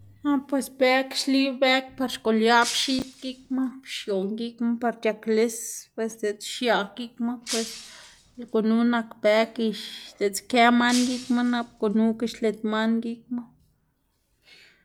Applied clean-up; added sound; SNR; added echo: none; Shatter; 12 dB; none.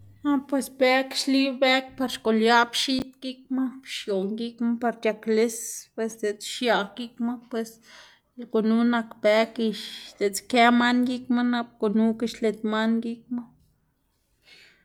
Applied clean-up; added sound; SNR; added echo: none; none; none; none.